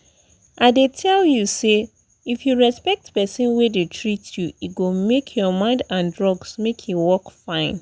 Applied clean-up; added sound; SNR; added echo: none; none; none; none.